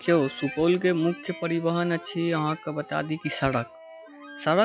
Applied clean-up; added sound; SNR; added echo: classical method log-MMSE.